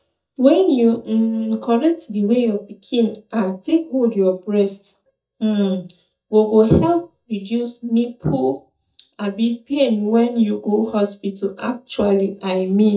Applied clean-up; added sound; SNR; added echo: neural mask model DeepFilterNet 3.